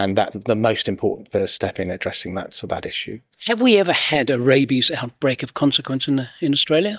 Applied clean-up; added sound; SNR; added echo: neural mask model DeepFilterNet 3.